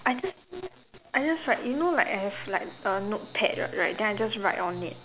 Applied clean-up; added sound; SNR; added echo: none; none; none; none.